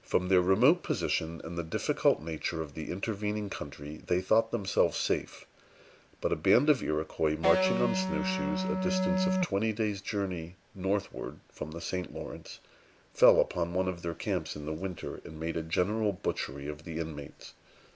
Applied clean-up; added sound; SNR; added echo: none; Electric guitar; -1 dB; none.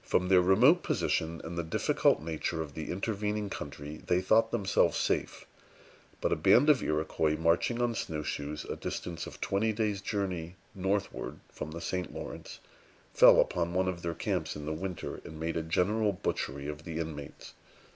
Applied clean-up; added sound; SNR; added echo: none; none; none; none.